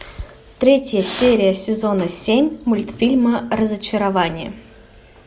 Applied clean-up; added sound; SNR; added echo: none; none; none; none.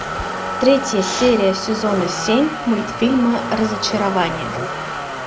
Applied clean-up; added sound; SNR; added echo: none; Motor vehicle (road); 6 dB; none.